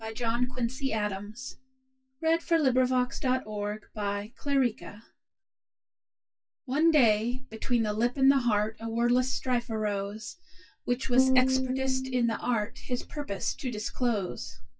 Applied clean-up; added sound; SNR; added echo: classical method WPE with log-MMSE.